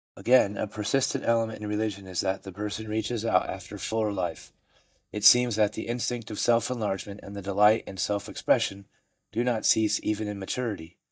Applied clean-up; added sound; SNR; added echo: neural mask model DeepFilterNet 3.